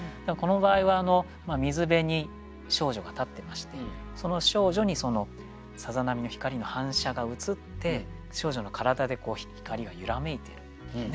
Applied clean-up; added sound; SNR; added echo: none; none; none; none.